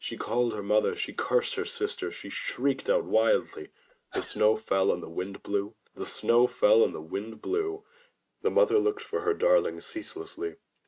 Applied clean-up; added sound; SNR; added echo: neural mask model RNNoise.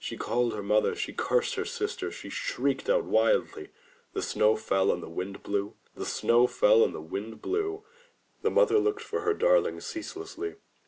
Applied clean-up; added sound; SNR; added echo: none; none; none; none.